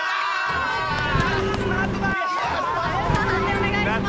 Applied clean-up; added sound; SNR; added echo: none; Engine; 1 dB; none.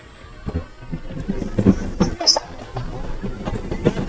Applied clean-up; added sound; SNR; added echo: neural mask model DeepFilterNet 3.